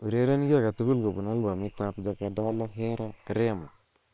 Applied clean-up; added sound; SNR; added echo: neural separator model SepFormer WHAM!.